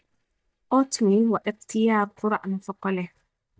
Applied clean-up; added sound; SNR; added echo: neural mask model DeepFilterNet 3.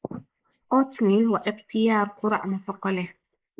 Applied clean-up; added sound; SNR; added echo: neural mask model Resemble Enhance denoiser.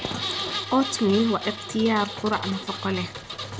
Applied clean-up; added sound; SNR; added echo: none; Engine; 8 dB; none.